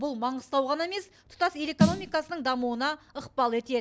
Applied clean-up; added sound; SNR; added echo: none; Snare drum; 1 dB; none.